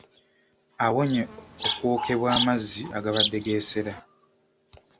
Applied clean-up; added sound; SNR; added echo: none; Insect; 4 dB; none.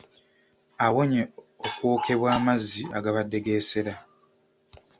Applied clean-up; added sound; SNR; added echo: none; none; none; none.